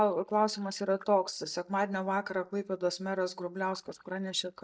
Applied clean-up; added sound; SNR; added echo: neural mask model DeepFilterNet 3.